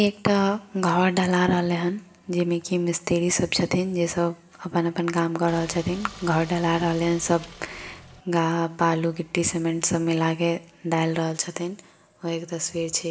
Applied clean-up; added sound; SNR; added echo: none; Car; 18 dB; reverberation time 0.5 s.